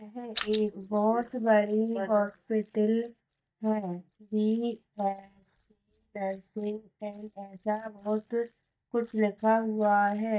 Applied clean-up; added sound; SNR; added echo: neural mask model DeepFilterNet 3.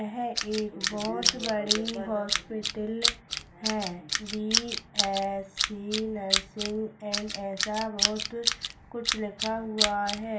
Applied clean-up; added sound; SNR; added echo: none; Tools; -1 dB; reverberation time 0.4 s.